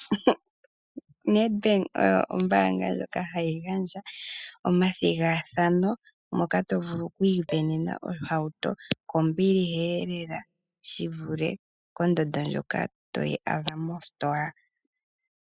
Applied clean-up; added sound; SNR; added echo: classical method spectral subtraction.